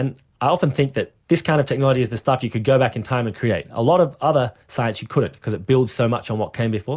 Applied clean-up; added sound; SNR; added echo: none; none; none; none.